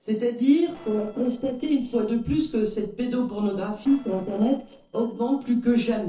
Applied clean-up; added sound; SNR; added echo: neural separator model SepFormer DNS4.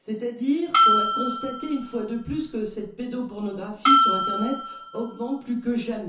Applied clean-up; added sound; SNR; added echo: none; Bell; -4 dB; reverberation time 0.9 s.